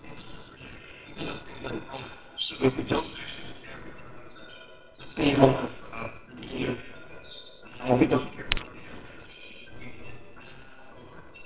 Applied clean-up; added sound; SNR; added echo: neural separator model SepFormer WHAMR!.